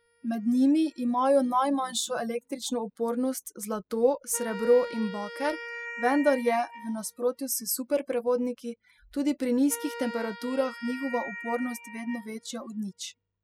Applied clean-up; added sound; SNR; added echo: classical method spectral subtraction.